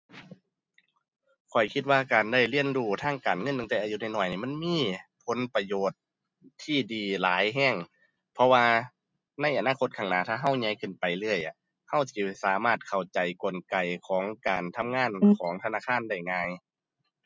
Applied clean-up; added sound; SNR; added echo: none; none; none; none.